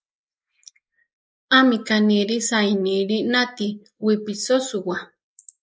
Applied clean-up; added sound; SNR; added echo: neural mask model Resemble Enhance denoiser.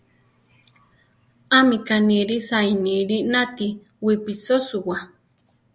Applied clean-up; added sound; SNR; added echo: none; none; none; none.